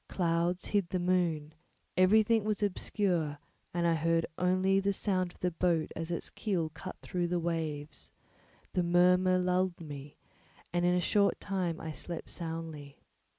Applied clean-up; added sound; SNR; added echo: none; none; none; none.